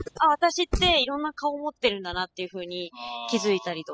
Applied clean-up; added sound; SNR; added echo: classical method spectral subtraction.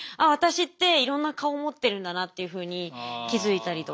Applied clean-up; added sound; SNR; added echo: none; none; none; none.